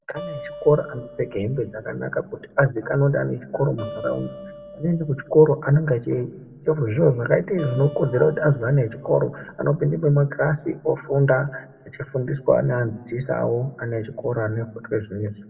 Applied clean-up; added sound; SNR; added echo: none; Acoustic guitar; 18 dB; reverberation time 0.7 s.